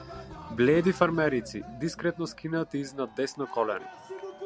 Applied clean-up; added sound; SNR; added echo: none; Cheering; 15 dB; none.